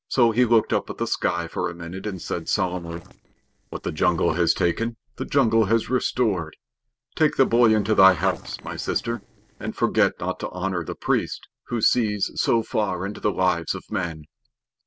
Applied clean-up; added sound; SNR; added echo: neural separator model SepFormer DNS4.